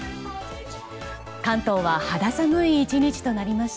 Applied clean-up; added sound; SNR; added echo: none; none; none; none.